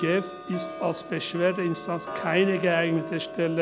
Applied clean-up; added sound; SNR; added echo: none; Tick-tock; 11 dB; none.